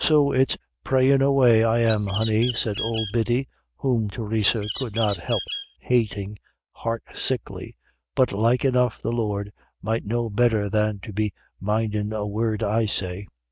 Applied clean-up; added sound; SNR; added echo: neural mask model RNNoise.